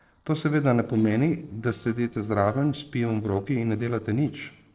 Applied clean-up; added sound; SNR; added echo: neural separator model SepFormer DNS4.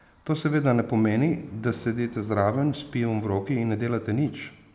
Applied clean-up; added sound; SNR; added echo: none; none; none; none.